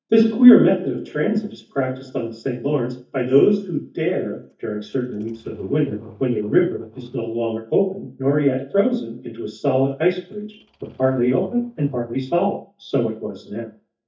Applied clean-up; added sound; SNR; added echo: neural mask model DeepFilterNet 3.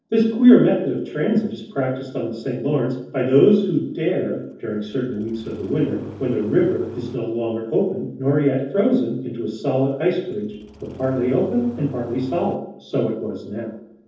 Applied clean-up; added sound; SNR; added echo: neural separator model SepFormer DNS4.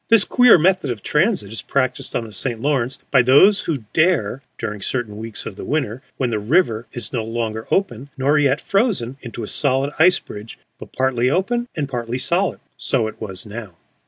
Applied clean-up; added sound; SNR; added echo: none; none; none; none.